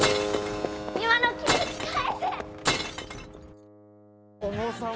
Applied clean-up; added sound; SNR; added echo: none; Glass + Keyboard (musical); 1 dB; none.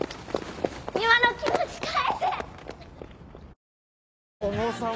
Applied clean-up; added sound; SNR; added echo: none; none; none; none.